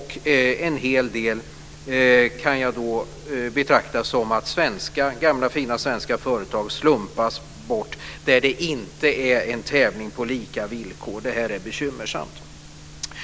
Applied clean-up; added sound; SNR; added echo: none; none; none; none.